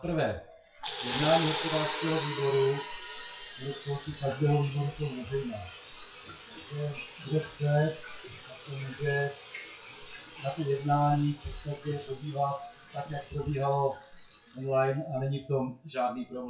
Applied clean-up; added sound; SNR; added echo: classical method WPE with log-MMSE.